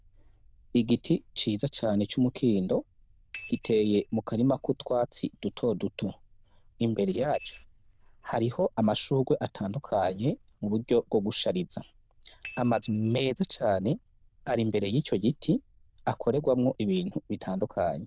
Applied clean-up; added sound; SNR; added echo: neural diffusion model UNIVERSE++.